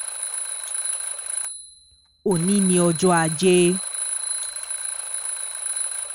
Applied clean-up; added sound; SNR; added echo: none; Alarm; 4 dB; none.